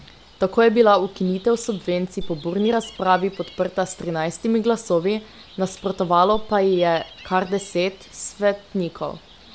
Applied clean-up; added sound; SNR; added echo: none; Gull, seagull; 19 dB; none.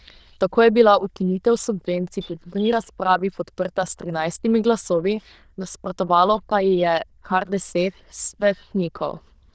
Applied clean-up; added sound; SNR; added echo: neural diffusion model UNIVERSE++.